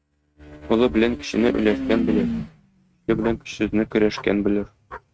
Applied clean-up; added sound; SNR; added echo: neural mask model RNNoise.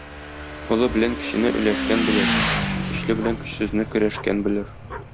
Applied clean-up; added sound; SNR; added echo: none; Motorcycle / Engine; 2 dB; none.